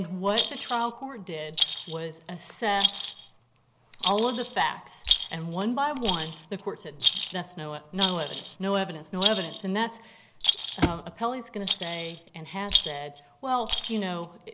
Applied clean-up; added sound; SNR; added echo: none; Rattle + Thump, thud; 0 dB; none.